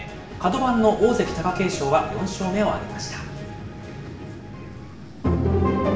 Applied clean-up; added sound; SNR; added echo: none; Vehicle; 13 dB; reverberation time 0.7 s.